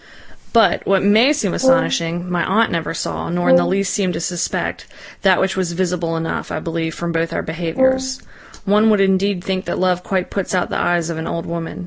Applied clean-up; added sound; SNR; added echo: none; Brass instrument; 3 dB; none.